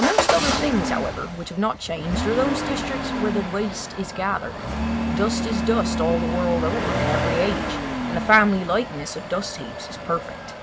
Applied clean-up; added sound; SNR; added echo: none; Engine starting / Accelerating, revving, vroom / Motor vehicle (road); 1 dB; none.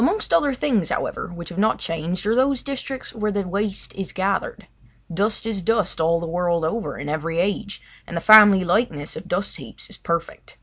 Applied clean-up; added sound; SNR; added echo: none; none; none; none.